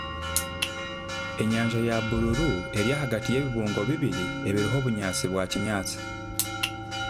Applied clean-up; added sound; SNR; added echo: none; Accelerating, revving, vroom + Church bell; 5 dB; none.